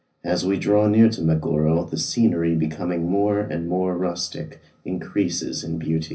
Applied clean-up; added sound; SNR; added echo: none; none; none; reverberation time 0.4 s.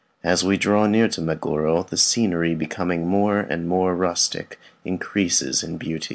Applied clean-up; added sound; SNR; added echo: none; none; none; none.